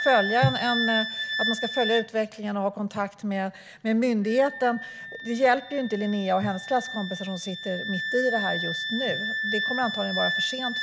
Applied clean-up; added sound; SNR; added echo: none; Wind instrument, woodwind instrument; 5 dB; none.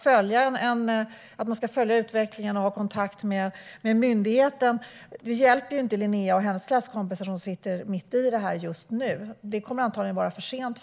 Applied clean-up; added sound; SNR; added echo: neural mask model Resemble Enhance denoiser.